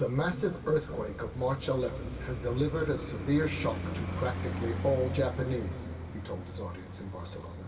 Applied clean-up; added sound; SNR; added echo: none; Traffic noise, roadway noise; 6 dB; reverberation time 2.4 s.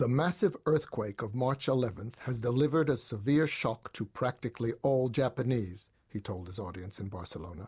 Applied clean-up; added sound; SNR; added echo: none; none; none; none.